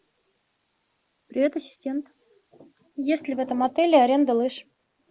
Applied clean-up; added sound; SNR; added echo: none; none; none; none.